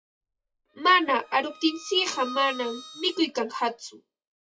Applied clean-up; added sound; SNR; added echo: classical method WPE with log-MMSE.